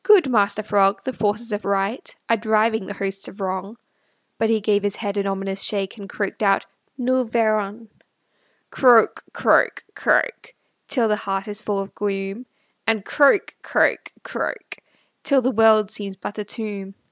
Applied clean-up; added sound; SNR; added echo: none; none; none; none.